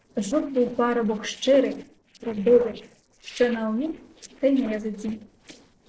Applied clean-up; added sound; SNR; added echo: neural separator model SepFormer DNS4.